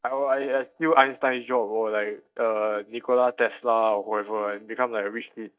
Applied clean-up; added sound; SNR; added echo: neural mask model DeepFilterNet 3.